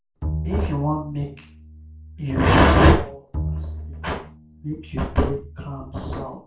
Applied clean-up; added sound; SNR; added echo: none; Bowed string instrument; 11 dB; reverberation time 0.4 s.